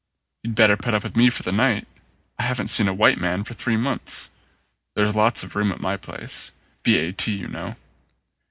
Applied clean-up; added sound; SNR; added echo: none; none; none; none.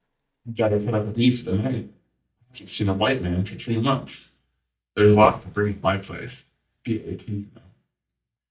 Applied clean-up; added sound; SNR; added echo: neural mask model DeepFilterNet 3.